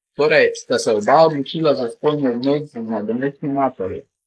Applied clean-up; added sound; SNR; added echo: neural mask model Resemble Enhance denoiser.